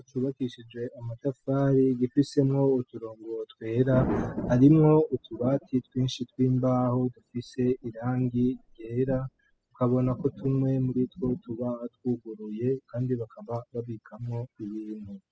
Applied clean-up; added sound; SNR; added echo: classical method spectral subtraction.